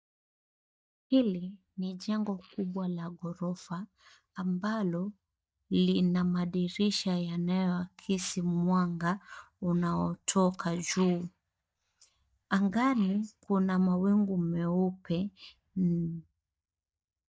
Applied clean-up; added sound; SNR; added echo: neural mask model DeepFilterNet 3.